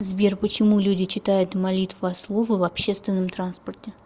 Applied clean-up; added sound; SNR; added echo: none; none; none; none.